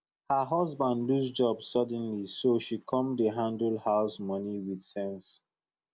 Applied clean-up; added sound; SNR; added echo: none; none; none; none.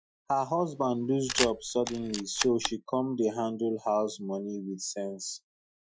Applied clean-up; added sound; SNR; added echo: classical method Wiener filter.